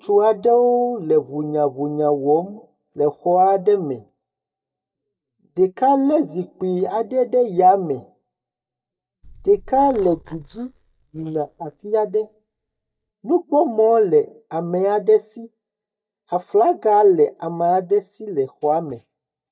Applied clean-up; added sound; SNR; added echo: neural mask model DeepFilterNet 3.